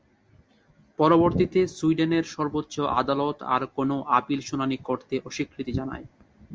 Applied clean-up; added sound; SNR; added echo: none; none; none; none.